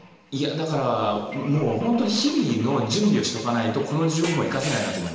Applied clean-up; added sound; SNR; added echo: none; Glass / Engine / Car; 15 dB; reverberation time 1.1 s.